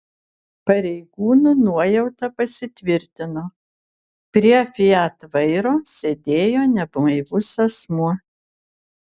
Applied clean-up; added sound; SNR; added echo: none; none; none; none.